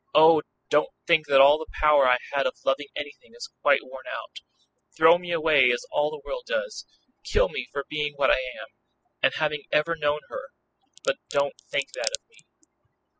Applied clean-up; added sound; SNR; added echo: classical method spectral subtraction.